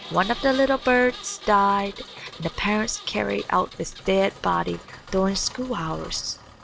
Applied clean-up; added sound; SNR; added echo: none; Engine; 17 dB; none.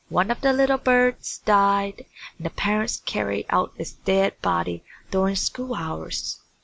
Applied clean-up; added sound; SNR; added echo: none; none; none; none.